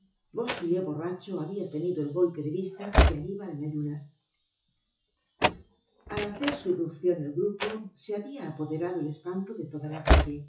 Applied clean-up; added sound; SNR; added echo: classical method WPE with log-MMSE.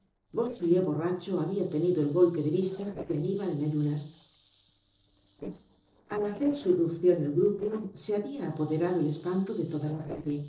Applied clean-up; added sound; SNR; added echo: neural separator model SepFormer DNS4.